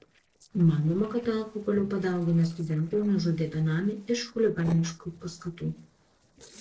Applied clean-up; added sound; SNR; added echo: neural separator model SepFormer DNS4.